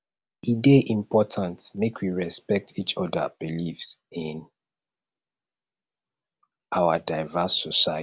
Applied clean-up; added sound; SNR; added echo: none; none; none; none.